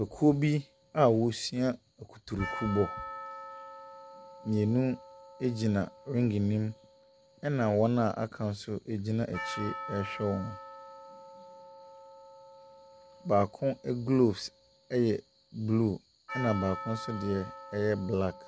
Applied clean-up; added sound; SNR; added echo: none; Percussion; 14 dB; none.